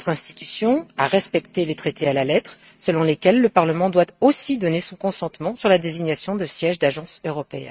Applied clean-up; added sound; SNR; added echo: neural mask model RNNoise.